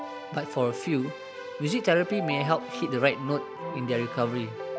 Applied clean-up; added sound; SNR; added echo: none; Keyboard (musical); 8 dB; none.